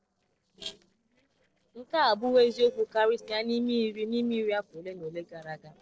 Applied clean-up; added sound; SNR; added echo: neural separator model SepFormer DNS4.